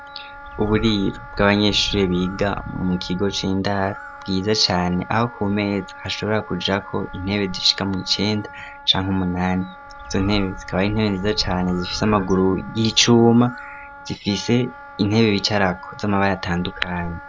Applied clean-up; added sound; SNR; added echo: none; Bird + Wind instrument, woodwind instrument; 14 dB; none.